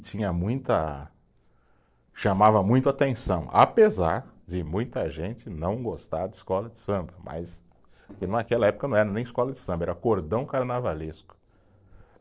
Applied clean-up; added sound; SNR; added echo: neural separator model SepFormer DNS4.